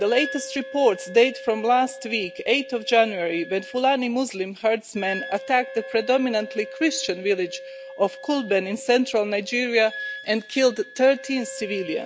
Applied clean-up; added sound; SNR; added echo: none; Wind instrument, woodwind instrument + Wind instrument, woodwind instrument; 15 dB; none.